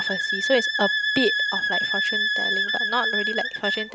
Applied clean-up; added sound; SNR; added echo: none; Wind instrument, woodwind instrument; -4 dB; none.